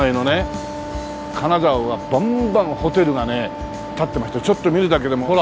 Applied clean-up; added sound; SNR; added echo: none; Wind instrument, woodwind instrument; 12 dB; none.